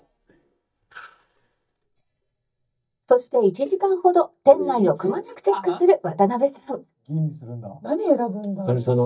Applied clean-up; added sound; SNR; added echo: neural mask model DeepFilterNet 3.